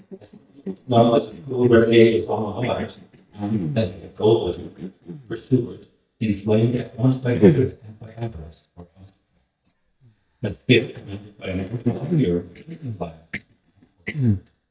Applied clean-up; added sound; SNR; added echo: neural mask model DeepFilterNet 3.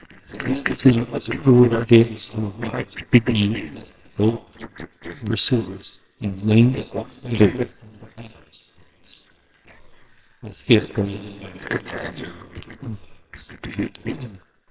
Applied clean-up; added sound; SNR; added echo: neural separator model SepFormer WHAMR!.